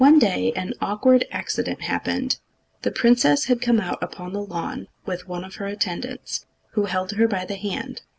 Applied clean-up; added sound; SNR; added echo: none; none; none; none.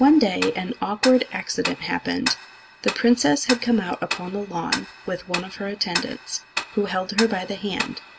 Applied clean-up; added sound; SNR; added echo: none; Tick-tock; 9 dB; none.